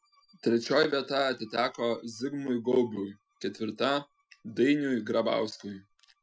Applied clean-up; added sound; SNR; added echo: classical method Wiener filter.